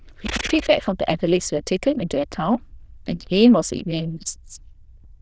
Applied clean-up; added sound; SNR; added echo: neural diffusion model UNIVERSE++.